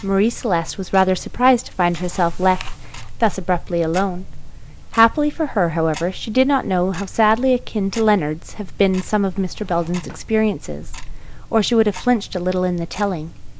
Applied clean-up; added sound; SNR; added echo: none; Tick-tock; 10 dB; none.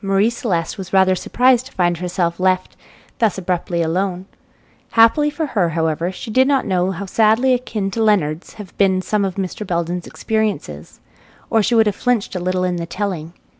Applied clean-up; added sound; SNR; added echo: none; none; none; none.